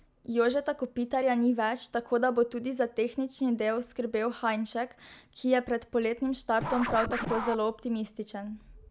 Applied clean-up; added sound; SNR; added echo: none; Scratching (performance technique); 8 dB; none.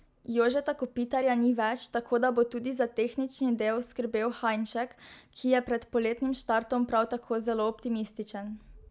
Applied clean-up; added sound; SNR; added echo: none; none; none; none.